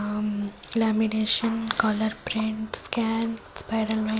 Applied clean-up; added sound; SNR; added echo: none; none; none; none.